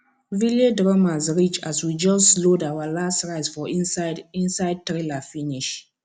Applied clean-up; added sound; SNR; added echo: none; none; none; none.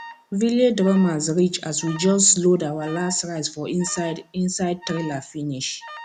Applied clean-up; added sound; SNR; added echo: none; Alarm; 20 dB; none.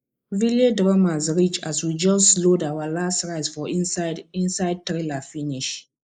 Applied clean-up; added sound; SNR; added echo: neural mask model Resemble Enhance denoiser.